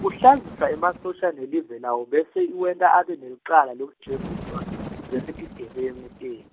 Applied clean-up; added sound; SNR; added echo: none; Bird; 16 dB; none.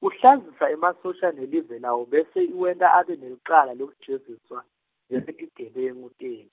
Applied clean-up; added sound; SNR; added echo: none; none; none; none.